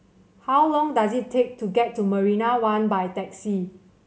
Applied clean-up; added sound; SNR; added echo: none; none; none; none.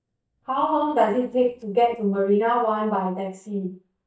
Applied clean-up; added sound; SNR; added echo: neural mask model DeepFilterNet 3.